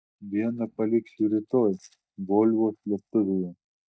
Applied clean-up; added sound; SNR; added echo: neural mask model DeepFilterNet 3.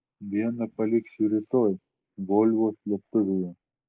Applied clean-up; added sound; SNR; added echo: neural mask model Resemble Enhance denoiser.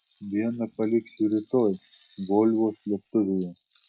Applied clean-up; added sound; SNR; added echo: classical method log-MMSE.